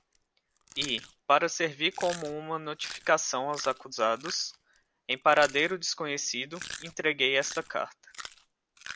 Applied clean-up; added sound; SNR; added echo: none; Chewing, mastication; 16 dB; none.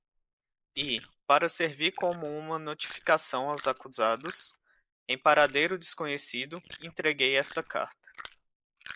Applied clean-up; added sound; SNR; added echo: neural mask model Resemble Enhance denoiser.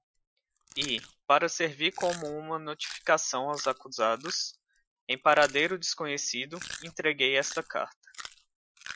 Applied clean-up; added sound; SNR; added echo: classical method Wiener filter.